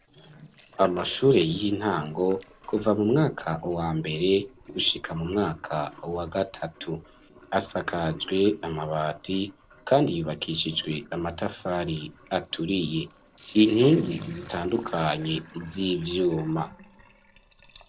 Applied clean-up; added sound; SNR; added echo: neural separator model SepFormer DNS4.